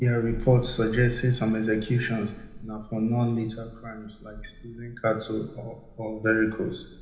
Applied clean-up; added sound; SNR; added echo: none; Thunder; 15 dB; reverberation time 0.7 s.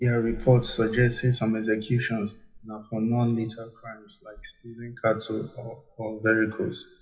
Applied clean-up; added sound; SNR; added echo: classical method WPE with log-MMSE.